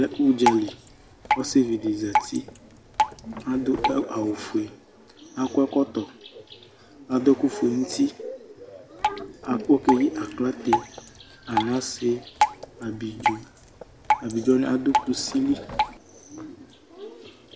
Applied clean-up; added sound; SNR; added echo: none; Drip; 5 dB; none.